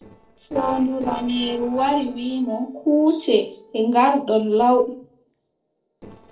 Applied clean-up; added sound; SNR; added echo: neural separator model SepFormer DNS4.